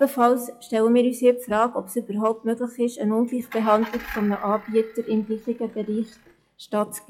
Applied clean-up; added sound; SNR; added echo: classical method log-MMSE.